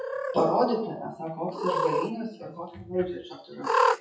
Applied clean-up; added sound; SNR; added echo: classical method WPE with log-MMSE.